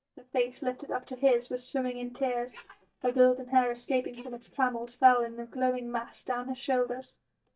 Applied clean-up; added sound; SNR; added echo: neural mask model DeepFilterNet 3.